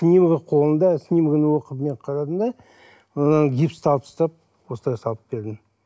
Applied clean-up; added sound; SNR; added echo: none; none; none; none.